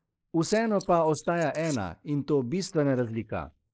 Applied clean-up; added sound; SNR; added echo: neural mask model Resemble Enhance denoiser.